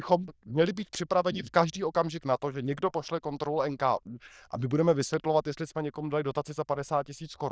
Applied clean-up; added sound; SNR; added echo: neural diffusion model UNIVERSE++.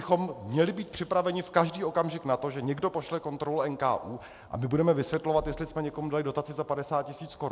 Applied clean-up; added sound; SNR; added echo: none; none; none; none.